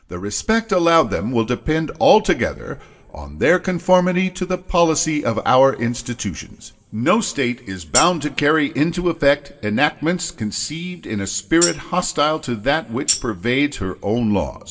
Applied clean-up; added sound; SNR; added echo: none; Tambourine; 7 dB; reverberation time 0.2 s.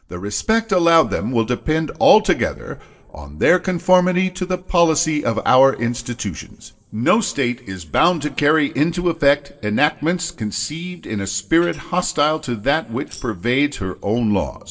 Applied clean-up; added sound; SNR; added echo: neural separator model SepFormer DNS4.